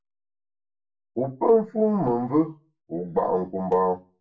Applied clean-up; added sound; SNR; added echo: none; none; none; reverberation time 0.2 s.